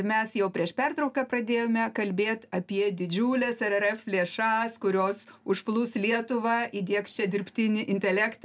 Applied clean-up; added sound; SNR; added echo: none; none; none; none.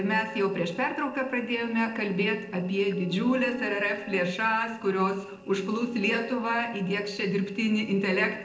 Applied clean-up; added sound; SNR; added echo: neural separator model SepFormer DNS4.